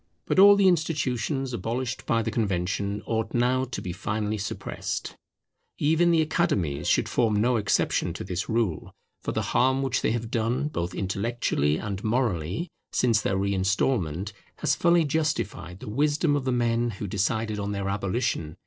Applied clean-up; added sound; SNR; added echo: neural separator model SepFormer DNS4.